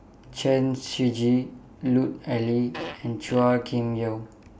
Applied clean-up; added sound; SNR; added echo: none; Fart; 14 dB; none.